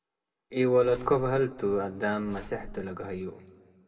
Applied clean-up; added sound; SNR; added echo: none; Zipper (clothing); 18 dB; reverberation time 1.7 s.